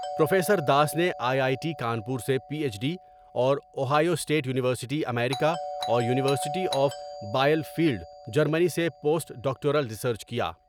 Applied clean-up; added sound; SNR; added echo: none; Doorbell; 12 dB; none.